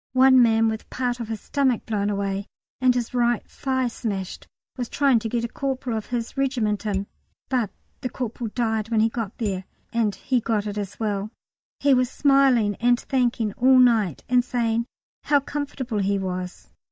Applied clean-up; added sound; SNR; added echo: neural mask model DeepFilterNet 3.